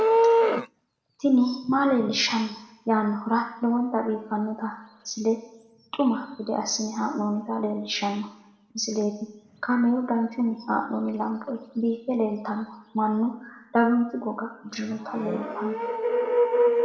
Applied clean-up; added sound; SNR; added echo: none; Livestock, farm animals, working animals; 4 dB; reverberation time 0.8 s.